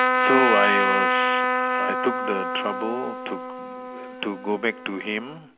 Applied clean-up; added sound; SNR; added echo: none; Trumpet; -3 dB; none.